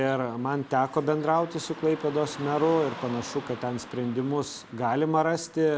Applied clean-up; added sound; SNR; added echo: none; Car passing by / Traffic noise, roadway noise; 16 dB; none.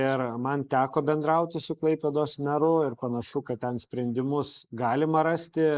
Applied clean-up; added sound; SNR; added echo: neural mask model Resemble Enhance denoiser.